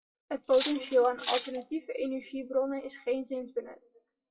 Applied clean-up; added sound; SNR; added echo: classical method WPE with log-MMSE.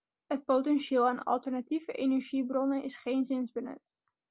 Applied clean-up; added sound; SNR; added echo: none; none; none; none.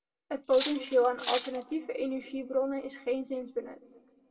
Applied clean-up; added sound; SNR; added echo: none; Cutlery, silverware; 9 dB; reverberation time 1.8 s.